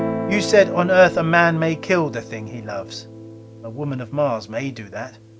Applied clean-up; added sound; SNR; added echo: none; Guitar; 10 dB; none.